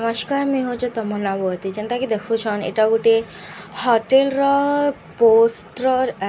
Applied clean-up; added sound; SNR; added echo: none; none; none; none.